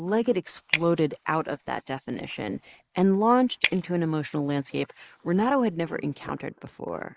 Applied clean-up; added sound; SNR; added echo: neural mask model Resemble Enhance denoiser.